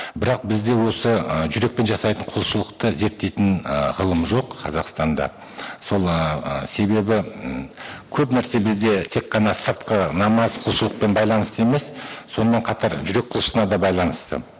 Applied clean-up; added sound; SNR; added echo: neural mask model Resemble Enhance denoiser.